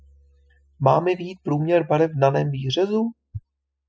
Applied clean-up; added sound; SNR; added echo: classical method spectral subtraction.